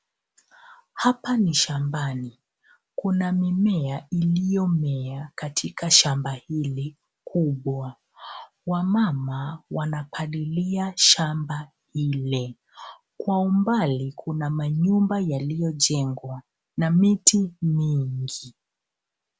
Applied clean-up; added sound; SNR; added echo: none; none; none; none.